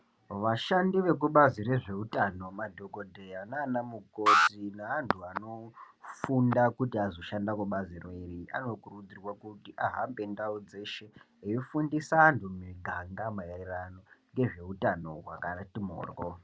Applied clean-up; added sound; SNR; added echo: none; Alarm; -2 dB; none.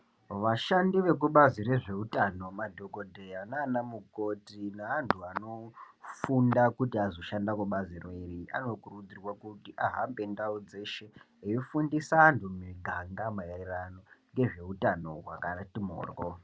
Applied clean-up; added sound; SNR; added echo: none; none; none; none.